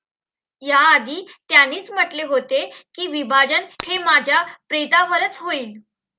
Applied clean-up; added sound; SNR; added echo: none; Shatter; 17 dB; none.